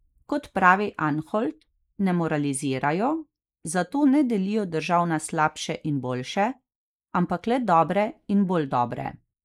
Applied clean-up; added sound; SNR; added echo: neural mask model Resemble Enhance denoiser.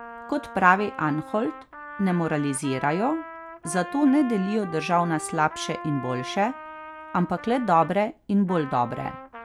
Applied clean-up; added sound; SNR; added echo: none; Trumpet; 14 dB; none.